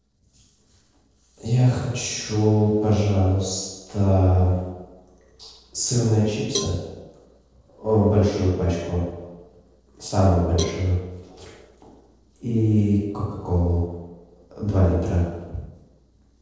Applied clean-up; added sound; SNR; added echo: neural separator model SepFormer DNS4.